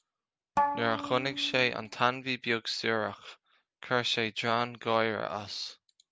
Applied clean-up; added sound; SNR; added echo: none; Bowed string instrument; 3 dB; none.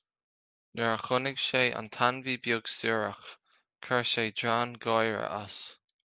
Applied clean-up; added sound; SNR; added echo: neural mask model Resemble Enhance denoiser.